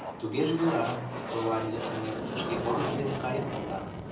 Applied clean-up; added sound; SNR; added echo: none; Aircraft; 3 dB; reverberation time 0.6 s.